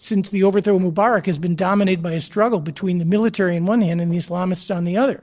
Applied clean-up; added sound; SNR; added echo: neural separator model SepFormer DNS4.